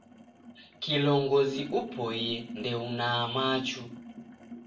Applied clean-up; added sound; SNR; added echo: none; Sink (filling or washing); 13 dB; reverberation time 0.3 s.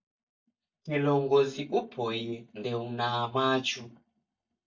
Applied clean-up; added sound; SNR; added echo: neural mask model DeepFilterNet 3.